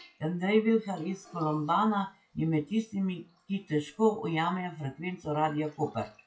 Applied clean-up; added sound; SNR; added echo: classical method WPE with log-MMSE.